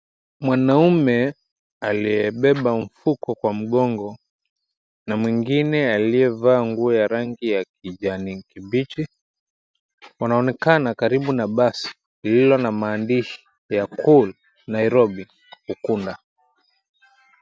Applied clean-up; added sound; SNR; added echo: none; none; none; none.